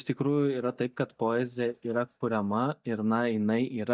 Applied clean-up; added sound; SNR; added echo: neural mask model DeepFilterNet 3.